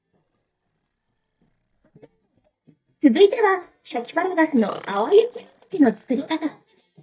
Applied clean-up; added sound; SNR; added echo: neural mask model DeepFilterNet 3.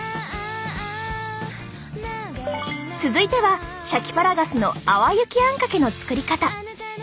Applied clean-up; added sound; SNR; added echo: none; none; none; none.